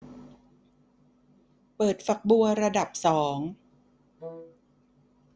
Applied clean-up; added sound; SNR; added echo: none; Wind instrument, woodwind instrument; 16 dB; none.